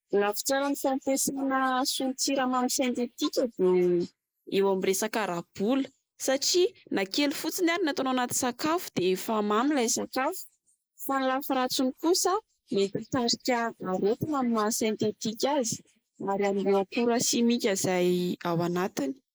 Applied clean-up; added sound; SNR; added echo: neural mask model Resemble Enhance denoiser.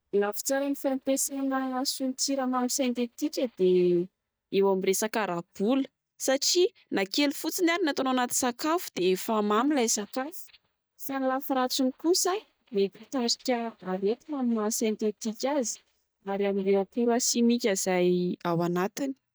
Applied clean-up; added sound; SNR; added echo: neural mask model DeepFilterNet 3.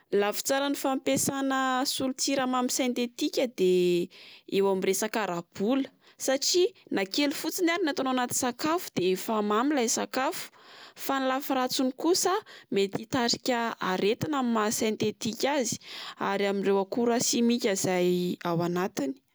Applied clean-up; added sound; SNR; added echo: none; none; none; none.